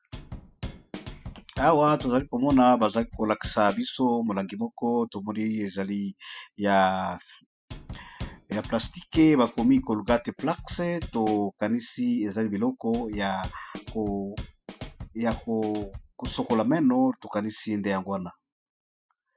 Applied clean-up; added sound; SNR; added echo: classical method spectral subtraction.